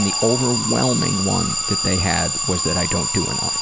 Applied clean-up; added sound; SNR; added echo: none; Alarm; 1 dB; none.